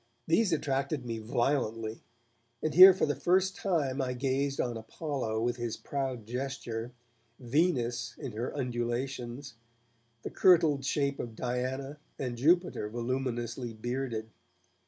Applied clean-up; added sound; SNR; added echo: none; none; none; none.